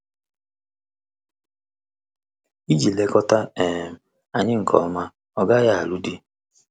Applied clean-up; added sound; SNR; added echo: none; none; none; none.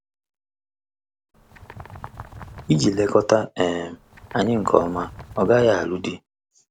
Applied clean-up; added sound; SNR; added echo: none; Bird; 17 dB; none.